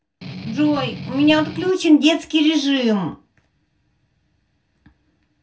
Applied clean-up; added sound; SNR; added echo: none; Strum; 10 dB; reverberation time 0.2 s.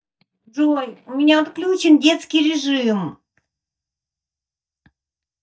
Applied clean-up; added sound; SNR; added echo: neural mask model DeepFilterNet 3.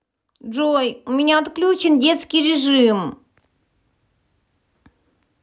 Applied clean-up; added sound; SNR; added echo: none; none; none; none.